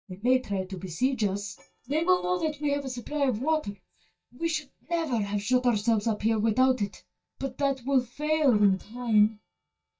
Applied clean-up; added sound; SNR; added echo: neural mask model DeepFilterNet 3.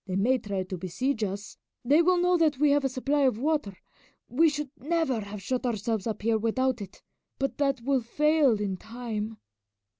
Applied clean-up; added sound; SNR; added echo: none; none; none; none.